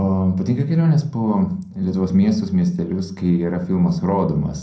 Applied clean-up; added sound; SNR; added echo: none; none; none; reverberation time 0.5 s.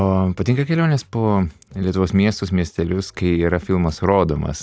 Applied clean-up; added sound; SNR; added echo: none; none; none; none.